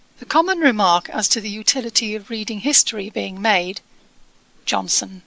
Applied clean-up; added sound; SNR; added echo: none; none; none; none.